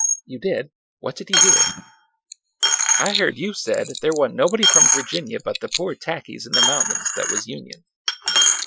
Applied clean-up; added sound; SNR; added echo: classical method Wiener filter.